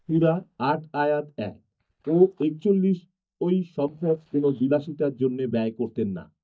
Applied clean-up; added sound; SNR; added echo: neural mask model DeepFilterNet 3.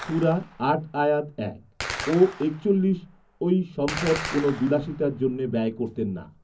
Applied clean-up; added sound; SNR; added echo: none; Gunshot, gunfire; 13 dB; reverberation time 0.4 s.